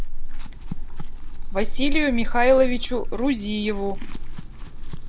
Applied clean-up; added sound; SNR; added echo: none; Chewing, mastication / Livestock, farm animals, working animals; -2 dB; none.